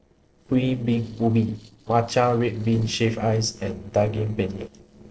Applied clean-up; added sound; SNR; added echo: neural separator model SepFormer DNS4.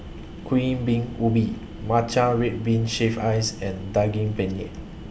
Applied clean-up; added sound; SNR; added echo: none; none; none; none.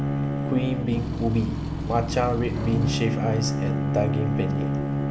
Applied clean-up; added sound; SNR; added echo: none; Bowed string instrument + Engine / Truck / Car; -1 dB; none.